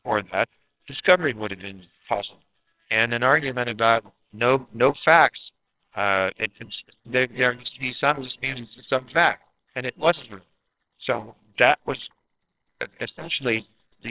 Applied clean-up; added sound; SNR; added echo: neural separator model SepFormer WHAMR!.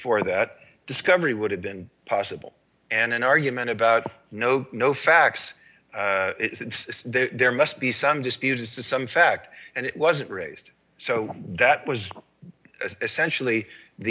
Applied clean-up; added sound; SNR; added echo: none; none; none; none.